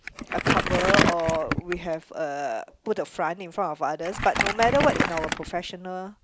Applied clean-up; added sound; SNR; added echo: none; Crumpling, crinkling; 1 dB; none.